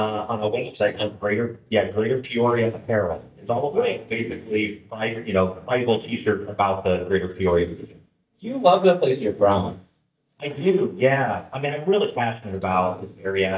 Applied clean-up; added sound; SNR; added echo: neural mask model DeepFilterNet 3.